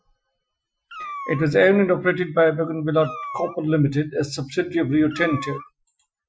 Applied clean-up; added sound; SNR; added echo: classical method Wiener filter.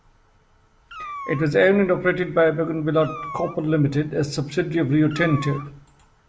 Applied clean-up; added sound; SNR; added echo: none; Meow; 16 dB; none.